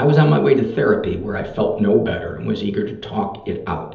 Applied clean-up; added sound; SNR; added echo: none; none; none; reverberation time 1.2 s.